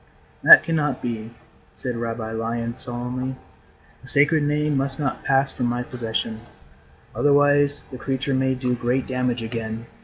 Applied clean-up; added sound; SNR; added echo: none; none; none; none.